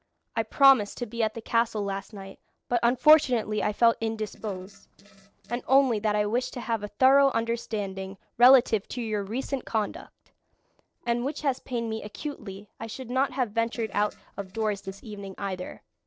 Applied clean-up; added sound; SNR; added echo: neural separator model SepFormer DNS4.